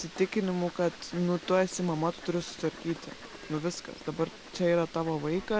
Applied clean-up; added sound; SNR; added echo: none; Fowl + Tap; 15 dB; none.